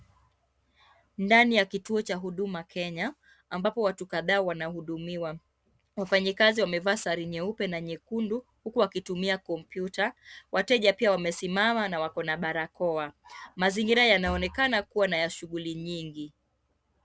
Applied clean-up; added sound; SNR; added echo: none; none; none; none.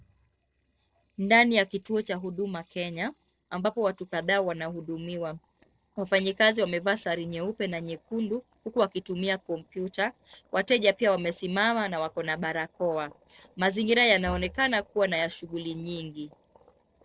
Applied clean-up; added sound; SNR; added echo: neural separator model SepFormer DNS4.